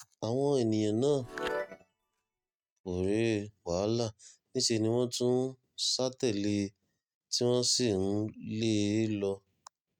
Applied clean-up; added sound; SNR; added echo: neural mask model RNNoise.